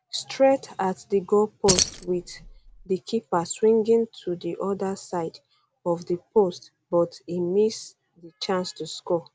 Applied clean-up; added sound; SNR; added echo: none; Keys jangling; 3 dB; none.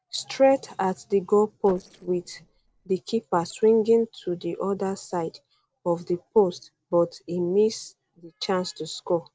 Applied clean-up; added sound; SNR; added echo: neural separator model SepFormer DNS4.